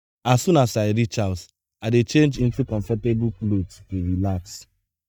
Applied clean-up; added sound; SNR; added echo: neural mask model DeepFilterNet 3.